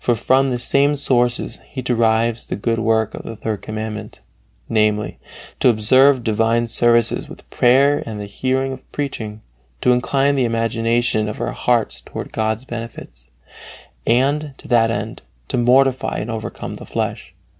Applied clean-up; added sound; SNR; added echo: none; none; none; none.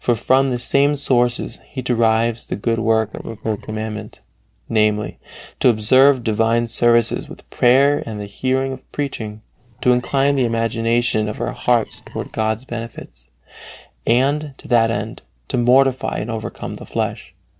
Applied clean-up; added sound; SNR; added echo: neural separator model SepFormer DNS4.